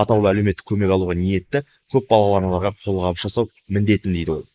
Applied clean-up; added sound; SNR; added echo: neural mask model Resemble Enhance denoiser.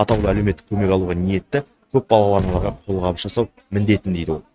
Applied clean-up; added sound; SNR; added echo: neural mask model RNNoise.